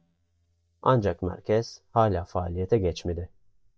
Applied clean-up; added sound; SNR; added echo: neural mask model DeepFilterNet 3.